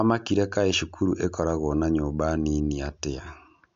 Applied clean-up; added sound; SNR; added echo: none; none; none; none.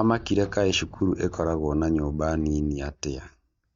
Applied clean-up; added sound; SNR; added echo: neural mask model DeepFilterNet 3.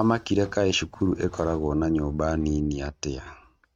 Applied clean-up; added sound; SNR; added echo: neural mask model RNNoise.